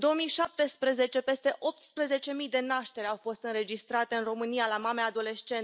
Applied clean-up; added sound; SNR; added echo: none; none; none; none.